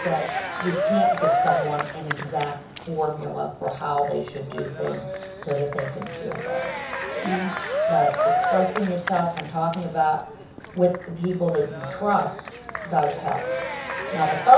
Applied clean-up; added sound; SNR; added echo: none; Cheering; 3 dB; reverberation time 0.6 s.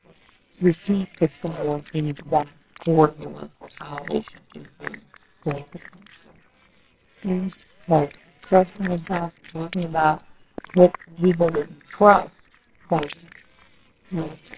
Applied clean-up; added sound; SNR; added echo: neural separator model SepFormer WHAMR!.